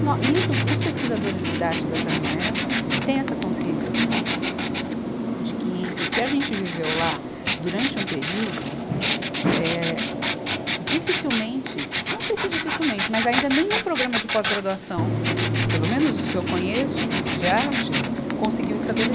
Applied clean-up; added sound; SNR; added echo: none; Writing; -5 dB; none.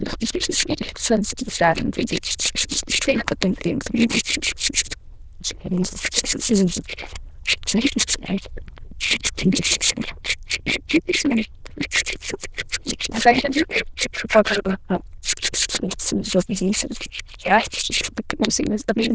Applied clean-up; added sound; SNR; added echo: neural diffusion model UNIVERSE++.